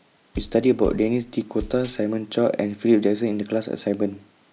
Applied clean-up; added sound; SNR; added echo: none; Bass drum; 15 dB; none.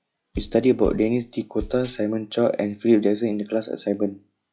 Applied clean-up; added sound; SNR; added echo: classical method log-MMSE.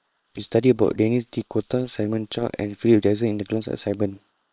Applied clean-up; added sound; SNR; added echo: neural separator model SepFormer WHAM!.